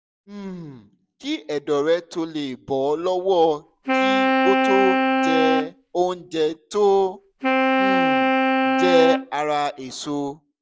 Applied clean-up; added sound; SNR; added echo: none; Wind instrument, woodwind instrument; -3 dB; none.